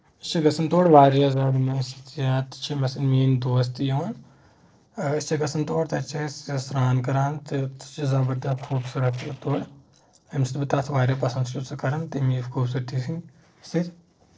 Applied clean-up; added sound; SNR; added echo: neural separator model SepFormer DNS4.